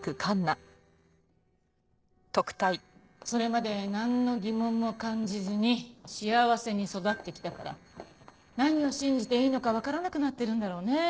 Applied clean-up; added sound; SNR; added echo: neural separator model SepFormer DNS4.